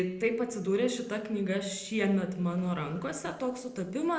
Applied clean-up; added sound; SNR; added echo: neural separator model SepFormer DNS4.